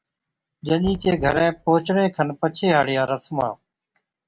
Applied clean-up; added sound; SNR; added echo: none; Knock; 20 dB; none.